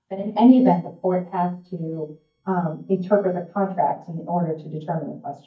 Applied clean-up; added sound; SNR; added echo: neural mask model DeepFilterNet 3.